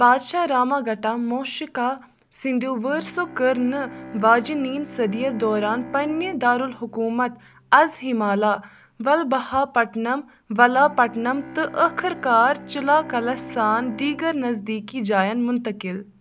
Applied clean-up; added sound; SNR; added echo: none; Bowed string instrument; 18 dB; none.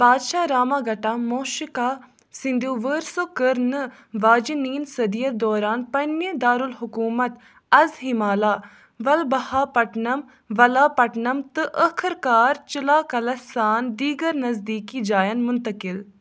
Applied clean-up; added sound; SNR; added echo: none; none; none; none.